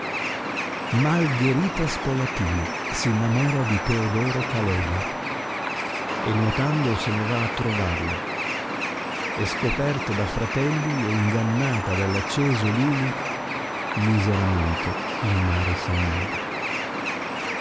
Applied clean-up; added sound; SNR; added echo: none; Bird; 3 dB; none.